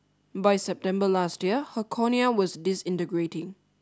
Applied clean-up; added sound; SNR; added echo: none; none; none; none.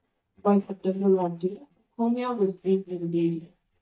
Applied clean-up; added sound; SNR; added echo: neural mask model DeepFilterNet 3.